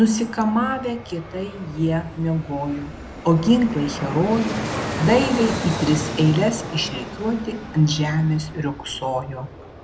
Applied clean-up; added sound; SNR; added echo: none; Fixed-wing aircraft, airplane; 9 dB; none.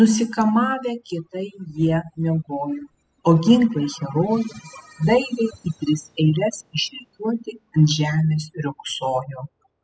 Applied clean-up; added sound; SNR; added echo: classical method spectral subtraction.